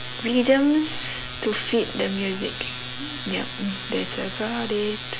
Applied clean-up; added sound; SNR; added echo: none; none; none; none.